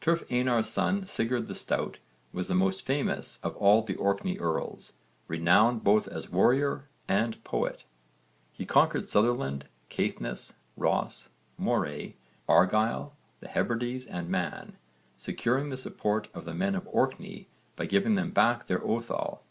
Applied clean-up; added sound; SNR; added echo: none; none; none; none.